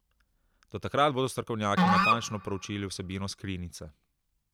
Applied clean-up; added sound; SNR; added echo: none; Musical instrument; -2 dB; none.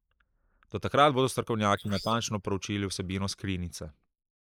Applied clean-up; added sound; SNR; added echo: neural mask model Resemble Enhance denoiser.